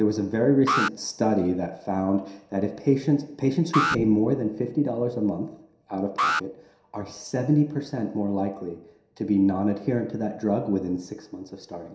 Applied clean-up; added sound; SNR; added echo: none; Alarm; 6 dB; reverberation time 0.7 s.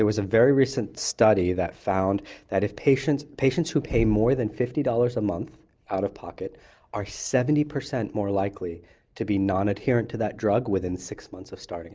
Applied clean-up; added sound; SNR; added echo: none; none; none; none.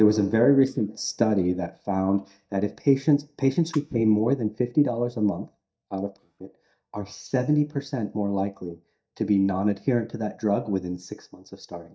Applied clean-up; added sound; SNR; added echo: neural mask model DeepFilterNet 3.